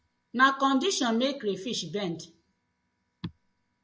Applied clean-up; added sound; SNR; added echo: none; none; none; none.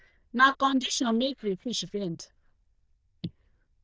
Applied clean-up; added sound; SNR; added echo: neural diffusion model UNIVERSE++.